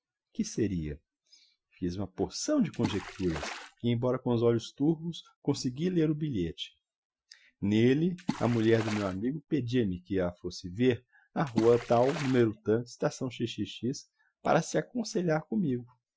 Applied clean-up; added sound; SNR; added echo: classical method Wiener filter.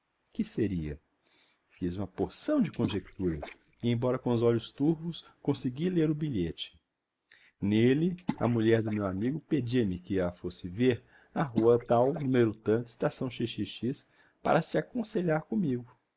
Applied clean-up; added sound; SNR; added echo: neural mask model Resemble Enhance denoiser.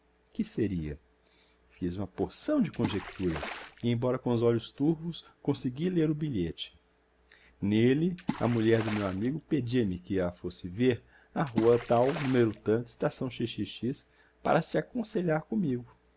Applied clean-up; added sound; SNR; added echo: none; Water / Splash, splatter; 11 dB; none.